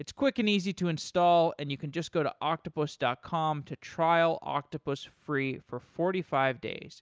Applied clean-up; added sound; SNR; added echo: none; none; none; none.